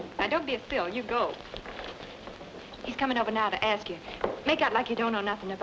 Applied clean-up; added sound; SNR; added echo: none; none; none; none.